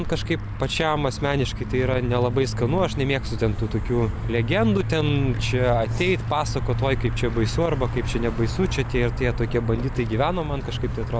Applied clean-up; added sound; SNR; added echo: none; none; none; none.